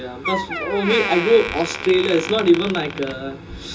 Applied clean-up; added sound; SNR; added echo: none; Door; 8 dB; reverberation time 0.2 s.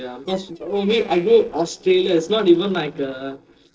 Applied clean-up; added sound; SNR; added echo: neural separator model SepFormer DNS4.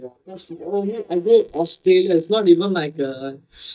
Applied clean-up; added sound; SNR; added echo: neural mask model DeepFilterNet 3.